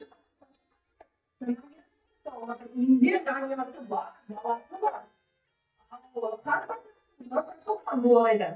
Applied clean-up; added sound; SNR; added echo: neural mask model DeepFilterNet 3.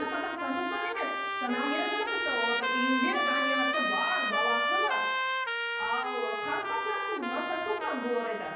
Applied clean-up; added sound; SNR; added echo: none; Trumpet; -3 dB; reverberation time 0.9 s.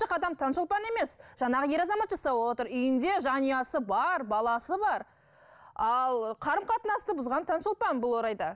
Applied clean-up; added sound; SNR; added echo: none; none; none; none.